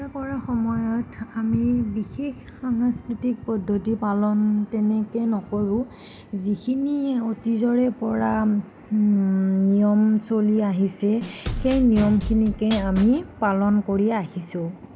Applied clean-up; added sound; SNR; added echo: none; Drum kit; 7 dB; none.